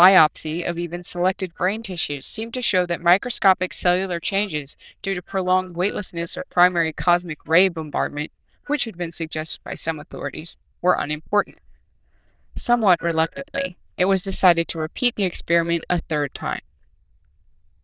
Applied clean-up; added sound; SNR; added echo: neural diffusion model UNIVERSE++.